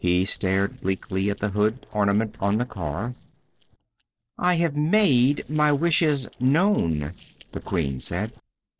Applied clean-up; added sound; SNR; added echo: neural separator model SepFormer DNS4.